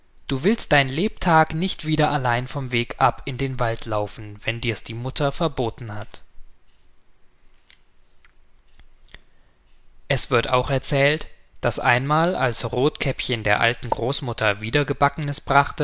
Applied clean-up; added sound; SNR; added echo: none; none; none; none.